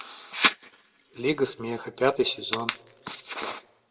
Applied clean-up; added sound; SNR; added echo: none; none; none; reverberation time 0.8 s.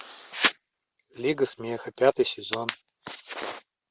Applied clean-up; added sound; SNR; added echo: none; none; none; none.